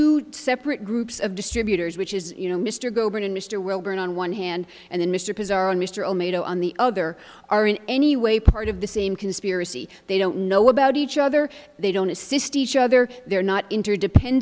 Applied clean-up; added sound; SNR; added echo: none; none; none; none.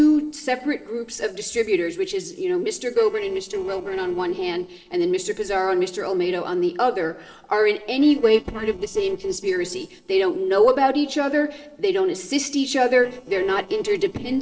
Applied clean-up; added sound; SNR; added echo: neural separator model SepFormer DNS4.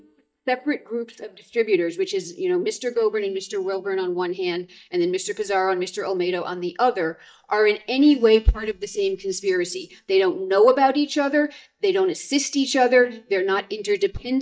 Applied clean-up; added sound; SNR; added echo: neural mask model DeepFilterNet 3.